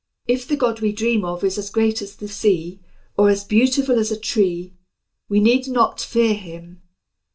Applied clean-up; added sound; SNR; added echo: none; none; none; reverberation time 0.2 s.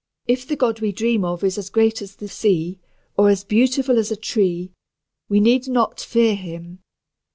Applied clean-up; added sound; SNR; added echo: none; none; none; none.